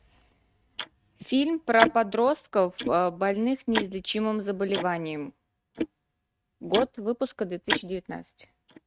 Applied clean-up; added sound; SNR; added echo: neural mask model RNNoise.